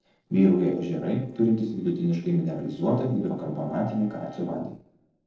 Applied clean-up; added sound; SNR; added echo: neural separator model SepFormer DNS4.